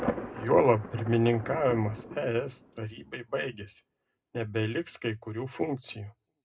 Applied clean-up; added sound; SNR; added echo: none; Thunder; 12 dB; reverberation time 0.2 s.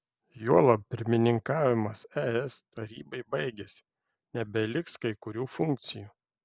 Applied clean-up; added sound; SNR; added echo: none; none; none; none.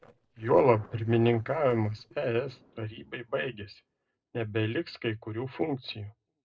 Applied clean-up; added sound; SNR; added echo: neural separator model SepFormer DNS4.